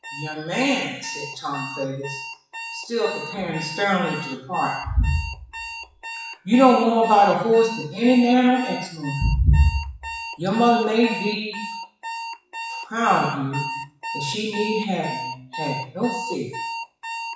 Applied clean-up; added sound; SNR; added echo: classical method WPE with log-MMSE.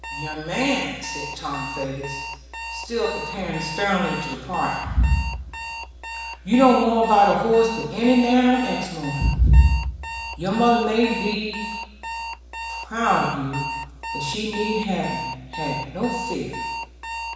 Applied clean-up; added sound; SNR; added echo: none; Alarm; 11 dB; reverberation time 1.1 s.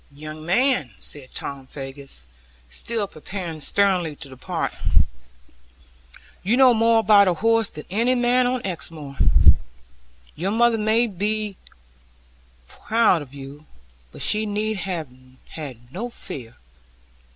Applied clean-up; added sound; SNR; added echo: none; none; none; none.